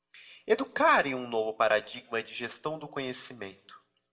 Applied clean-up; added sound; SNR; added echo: none; none; none; reverberation time 0.4 s.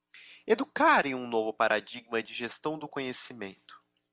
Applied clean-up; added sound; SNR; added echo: none; none; none; none.